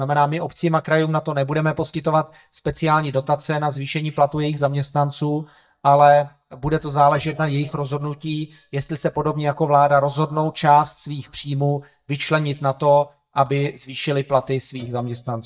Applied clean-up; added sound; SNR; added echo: neural mask model DeepFilterNet 3.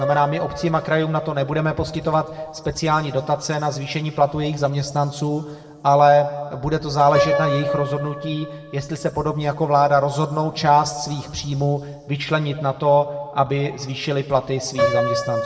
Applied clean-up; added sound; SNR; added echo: none; Piano; 9 dB; reverberation time 1.4 s.